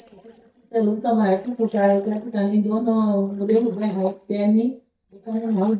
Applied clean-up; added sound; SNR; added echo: neural mask model DeepFilterNet 3.